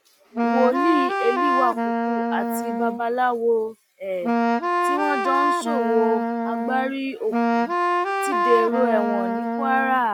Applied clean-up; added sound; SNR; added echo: none; Wind instrument, woodwind instrument; -2 dB; none.